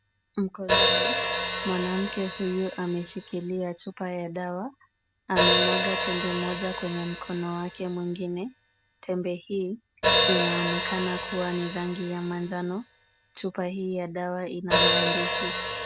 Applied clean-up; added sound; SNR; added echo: none; Hi-hat; -2 dB; none.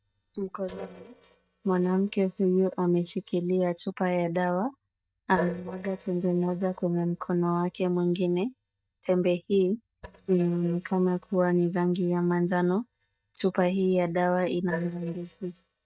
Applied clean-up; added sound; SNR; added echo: neural mask model DeepFilterNet 3.